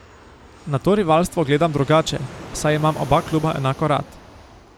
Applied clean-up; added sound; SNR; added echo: none; Fixed-wing aircraft, airplane; 17 dB; none.